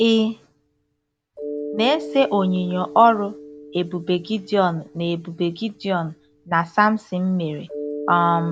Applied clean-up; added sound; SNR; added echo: none; Mallet percussion; 14 dB; none.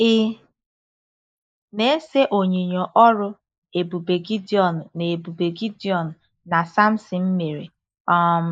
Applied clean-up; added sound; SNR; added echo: neural mask model Resemble Enhance denoiser.